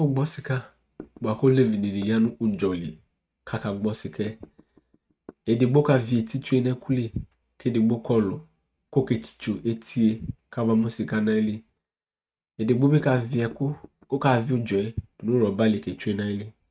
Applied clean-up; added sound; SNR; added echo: neural mask model RNNoise.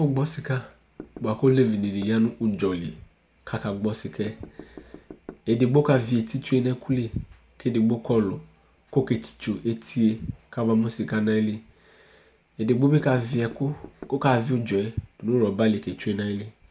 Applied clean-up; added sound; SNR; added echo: none; Knock / Wood; 19 dB; none.